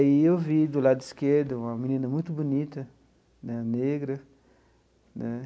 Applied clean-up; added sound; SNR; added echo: none; none; none; none.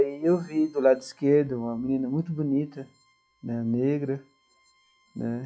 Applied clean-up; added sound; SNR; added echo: classical method log-MMSE.